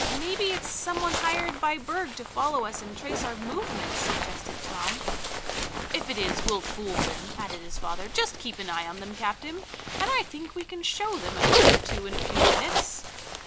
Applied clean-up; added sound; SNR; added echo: none; Zipper (clothing); -3 dB; none.